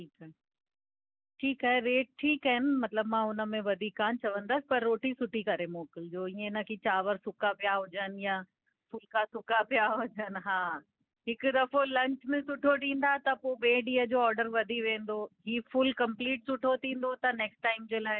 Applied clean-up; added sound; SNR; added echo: none; none; none; none.